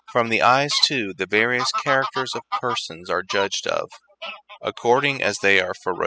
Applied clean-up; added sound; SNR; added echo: classical method spectral subtraction.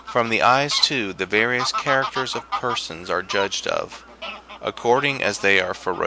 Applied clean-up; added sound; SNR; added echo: none; Fowl; 10 dB; none.